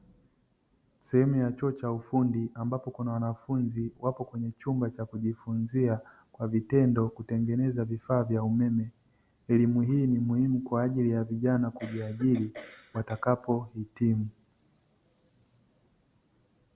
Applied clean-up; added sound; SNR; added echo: none; Cough; 18 dB; none.